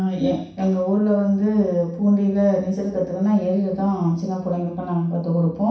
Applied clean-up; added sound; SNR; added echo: none; none; none; reverberation time 0.6 s.